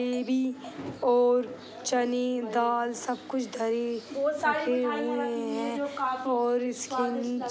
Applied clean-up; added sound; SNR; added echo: none; none; none; none.